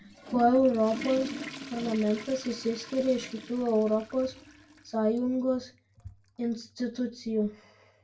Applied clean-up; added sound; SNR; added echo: none; Toilet flush / Water; 15 dB; reverberation time 0.2 s.